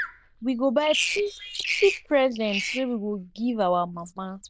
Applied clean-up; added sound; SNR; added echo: neural diffusion model UNIVERSE++.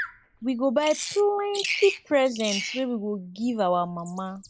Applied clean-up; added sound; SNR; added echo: neural mask model Resemble Enhance denoiser.